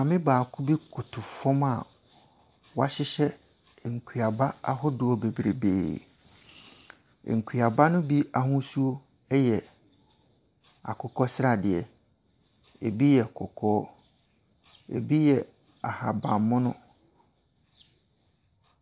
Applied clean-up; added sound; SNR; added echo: none; none; none; none.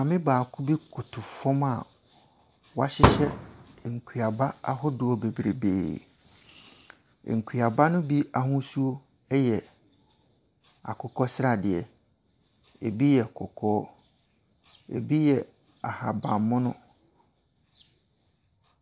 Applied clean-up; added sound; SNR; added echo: none; Fireworks; -4 dB; none.